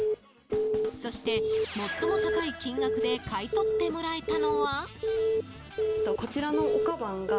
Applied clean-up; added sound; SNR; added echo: none; Alarm / Keyboard (musical); -4 dB; none.